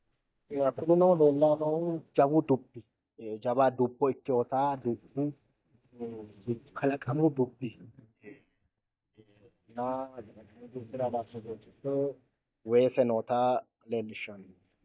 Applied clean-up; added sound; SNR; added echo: neural mask model DeepFilterNet 3.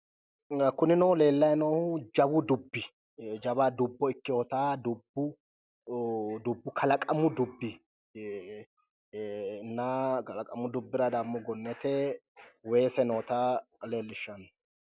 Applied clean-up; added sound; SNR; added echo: none; none; none; none.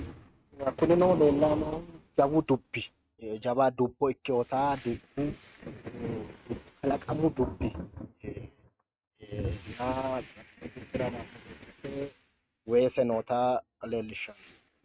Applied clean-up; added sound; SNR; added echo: neural mask model RNNoise.